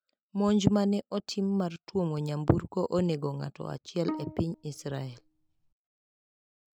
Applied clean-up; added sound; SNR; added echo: none; Bowed string instrument; 12 dB; none.